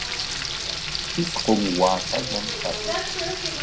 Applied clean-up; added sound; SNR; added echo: none; Frying (food); 1 dB; reverberation time 0.2 s.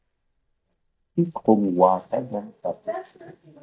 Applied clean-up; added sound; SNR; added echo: neural mask model DeepFilterNet 3.